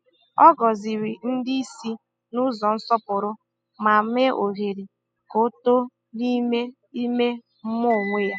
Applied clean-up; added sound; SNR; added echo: classical method spectral subtraction.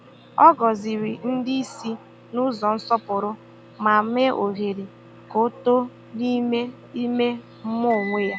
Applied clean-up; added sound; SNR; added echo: none; Microwave oven; 19 dB; none.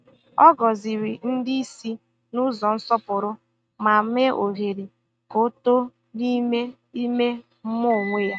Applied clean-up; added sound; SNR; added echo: neural mask model RNNoise.